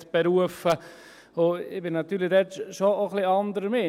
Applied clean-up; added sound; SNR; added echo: none; none; none; none.